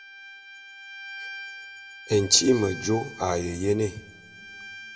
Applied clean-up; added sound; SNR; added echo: none; Bowed string instrument; 14 dB; reverberation time 0.8 s.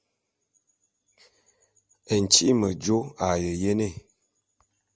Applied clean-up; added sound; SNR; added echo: none; none; none; none.